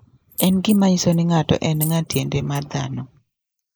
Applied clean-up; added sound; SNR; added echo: neural mask model Resemble Enhance denoiser.